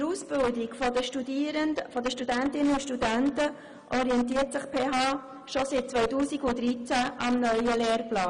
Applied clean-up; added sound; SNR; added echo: none; none; none; none.